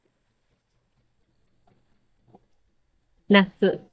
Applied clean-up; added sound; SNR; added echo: neural mask model DeepFilterNet 3.